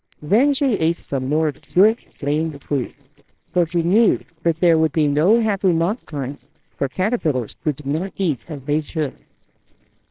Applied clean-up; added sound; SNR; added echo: neural separator model SepFormer WHAMR!.